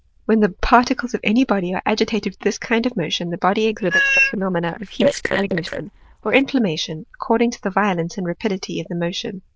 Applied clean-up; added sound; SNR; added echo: neural diffusion model UNIVERSE++.